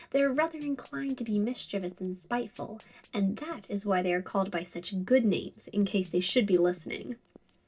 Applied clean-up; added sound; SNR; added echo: neural separator model SepFormer DNS4.